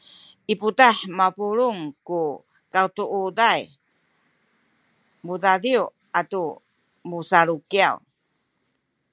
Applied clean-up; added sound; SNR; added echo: none; none; none; none.